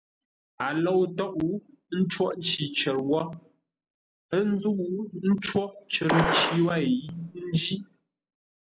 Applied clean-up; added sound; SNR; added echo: none; Gunshot, gunfire; 1 dB; none.